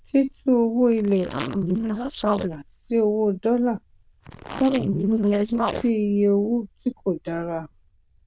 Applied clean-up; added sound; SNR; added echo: neural diffusion model UNIVERSE++.